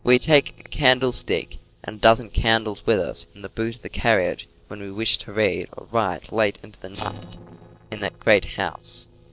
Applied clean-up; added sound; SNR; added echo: neural separator model SepFormer DNS4.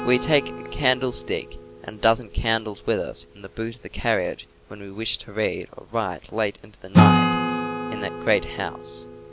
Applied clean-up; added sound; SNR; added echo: none; Acoustic guitar / Strum; 0 dB; none.